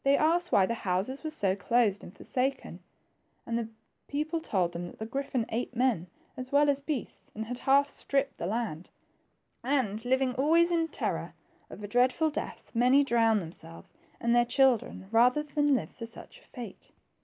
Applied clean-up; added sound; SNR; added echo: none; none; none; none.